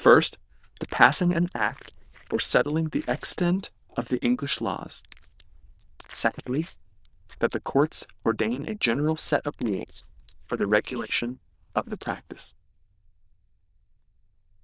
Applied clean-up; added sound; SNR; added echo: neural diffusion model UNIVERSE++.